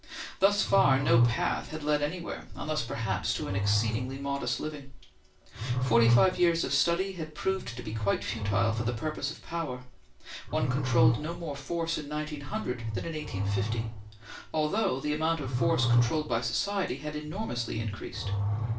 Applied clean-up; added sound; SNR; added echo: none; Growling; 1 dB; reverberation time 0.3 s.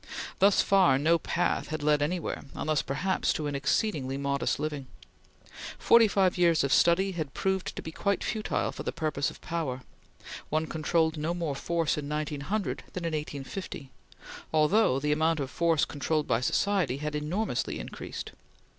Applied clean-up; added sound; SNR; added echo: none; none; none; none.